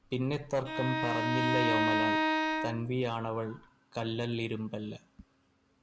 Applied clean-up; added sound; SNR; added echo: none; Bowed string instrument; -3 dB; none.